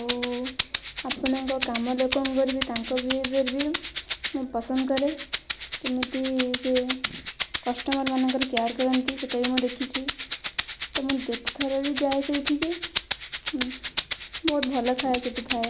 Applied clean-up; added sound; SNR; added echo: none; Rattle (instrument); 5 dB; none.